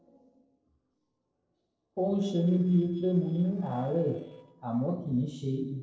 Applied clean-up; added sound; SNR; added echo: neural separator model SepFormer DNS4.